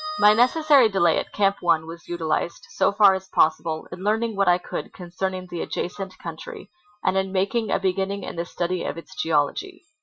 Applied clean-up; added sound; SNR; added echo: classical method Wiener filter.